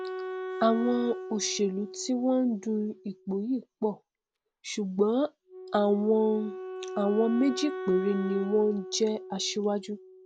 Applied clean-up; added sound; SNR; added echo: none; Wind instrument, woodwind instrument; 11 dB; none.